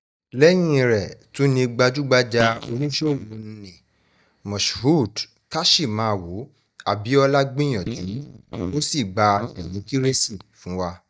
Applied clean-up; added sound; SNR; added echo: neural mask model DeepFilterNet 3.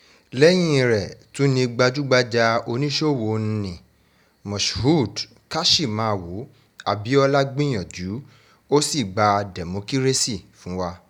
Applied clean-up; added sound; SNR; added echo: none; none; none; none.